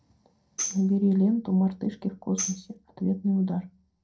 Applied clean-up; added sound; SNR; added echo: none; Tambourine; 11 dB; reverberation time 0.2 s.